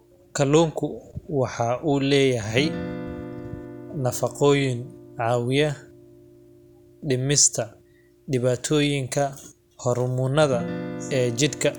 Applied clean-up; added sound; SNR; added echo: none; Guitar; 14 dB; none.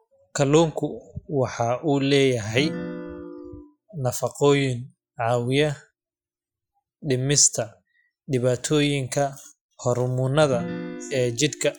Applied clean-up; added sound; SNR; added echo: classical method Wiener filter.